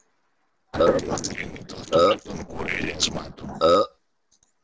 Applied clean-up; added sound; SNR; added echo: neural separator model SepFormer DNS4.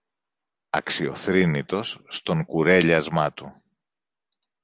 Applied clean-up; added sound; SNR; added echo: none; none; none; none.